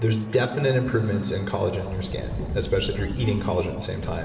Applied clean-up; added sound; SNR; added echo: none; Subway, metro, underground; 10 dB; reverberation time 2.3 s.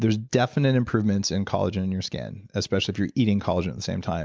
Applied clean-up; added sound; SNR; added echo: none; none; none; none.